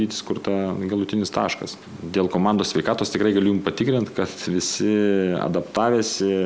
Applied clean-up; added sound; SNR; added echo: none; none; none; none.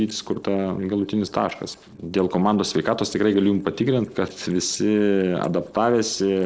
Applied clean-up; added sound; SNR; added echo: neural separator model SepFormer DNS4.